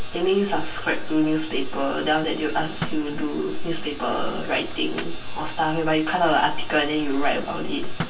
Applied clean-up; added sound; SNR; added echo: none; Microwave oven; 19 dB; reverberation time 0.2 s.